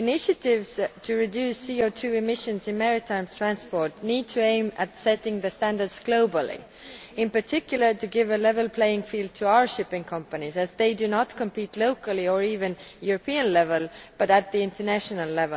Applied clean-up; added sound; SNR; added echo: none; none; none; none.